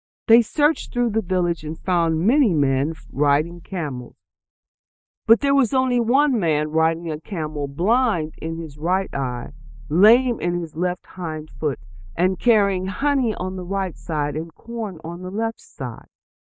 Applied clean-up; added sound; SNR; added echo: neural mask model DeepFilterNet 3.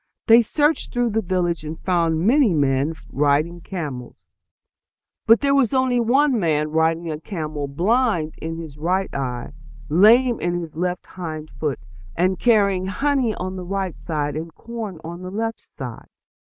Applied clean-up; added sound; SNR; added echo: none; Growling; 13 dB; none.